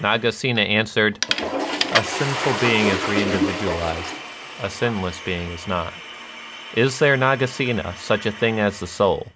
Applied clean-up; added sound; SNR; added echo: none; Toilet flush / Water; 5 dB; none.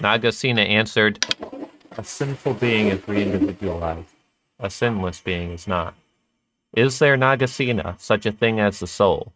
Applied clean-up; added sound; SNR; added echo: neural mask model RNNoise.